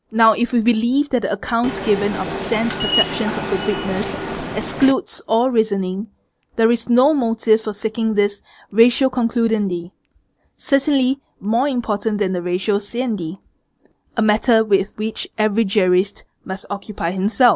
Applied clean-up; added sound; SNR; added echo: none; Subway, metro, underground; 5 dB; none.